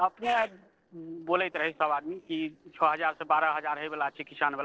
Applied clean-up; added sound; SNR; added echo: neural separator model SepFormer DNS4.